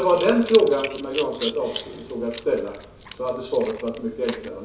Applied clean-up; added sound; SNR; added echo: none; Coin (dropping) / Zipper (clothing); 14 dB; reverberation time 0.6 s.